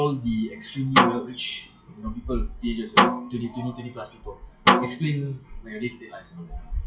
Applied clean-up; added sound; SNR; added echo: classical method WPE with log-MMSE.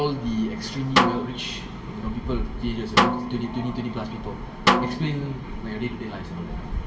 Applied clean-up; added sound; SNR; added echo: none; Snare drum; -2 dB; reverberation time 1.5 s.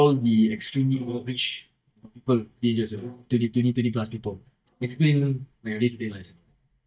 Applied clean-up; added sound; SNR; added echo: neural mask model DeepFilterNet 3.